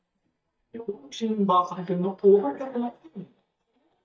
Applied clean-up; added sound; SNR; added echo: neural mask model DeepFilterNet 3.